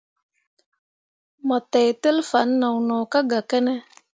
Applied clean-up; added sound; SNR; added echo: none; none; none; none.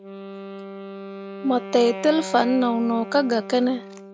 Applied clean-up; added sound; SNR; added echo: none; Wind instrument, woodwind instrument; 12 dB; none.